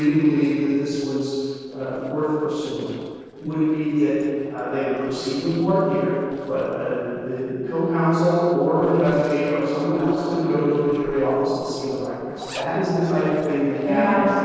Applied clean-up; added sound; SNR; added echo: neural separator model SepFormer DNS4.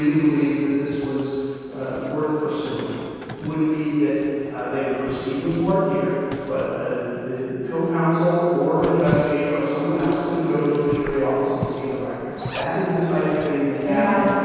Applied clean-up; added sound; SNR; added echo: none; Zipper (clothing); 16 dB; reverberation time 2.2 s.